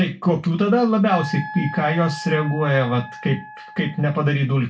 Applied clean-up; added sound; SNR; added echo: none; Wind instrument, woodwind instrument; 15 dB; reverberation time 0.2 s.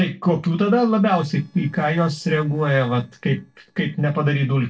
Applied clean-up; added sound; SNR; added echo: neural separator model SepFormer DNS4.